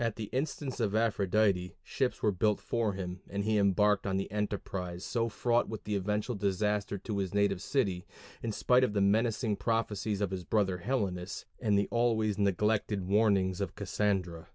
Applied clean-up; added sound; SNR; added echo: none; none; none; none.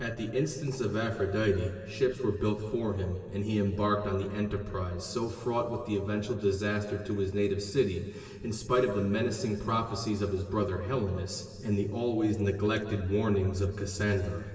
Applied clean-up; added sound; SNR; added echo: none; none; none; reverberation time 2.0 s.